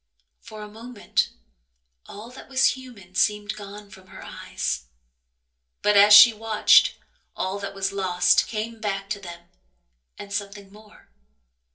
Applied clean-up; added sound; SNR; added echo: none; none; none; reverberation time 0.3 s.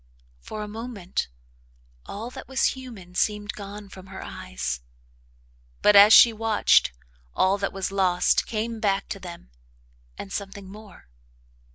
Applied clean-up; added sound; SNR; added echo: none; none; none; none.